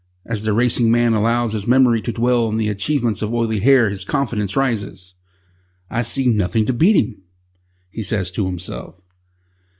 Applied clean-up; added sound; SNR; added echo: none; none; none; none.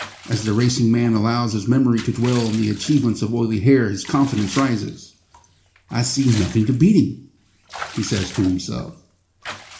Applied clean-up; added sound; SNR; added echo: none; Bathtub (filling or washing) / Water / Liquid; 18 dB; reverberation time 0.4 s.